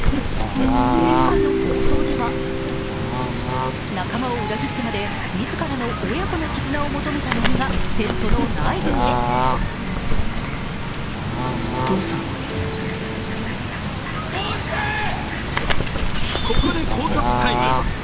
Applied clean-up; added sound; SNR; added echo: none; Bird / Fowl; -4 dB; none.